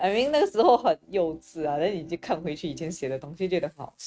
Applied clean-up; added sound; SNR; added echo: neural mask model RNNoise.